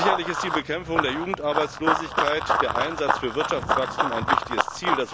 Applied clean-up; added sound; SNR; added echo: none; Run; -3 dB; none.